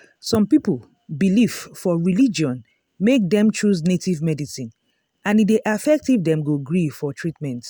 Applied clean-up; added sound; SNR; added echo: none; none; none; none.